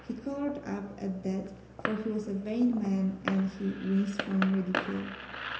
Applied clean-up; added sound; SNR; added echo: none; Fireworks; 9 dB; reverberation time 0.8 s.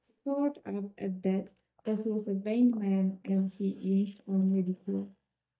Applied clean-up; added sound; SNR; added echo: neural mask model DeepFilterNet 3.